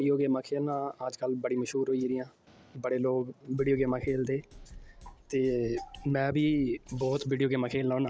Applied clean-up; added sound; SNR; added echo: none; Drum kit; 20 dB; none.